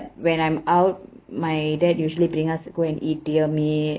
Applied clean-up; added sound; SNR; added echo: none; none; none; none.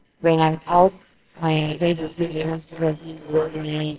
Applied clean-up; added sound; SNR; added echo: neural separator model SepFormer WHAMR!.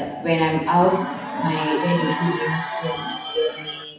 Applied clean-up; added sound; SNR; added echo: classical method WPE with log-MMSE.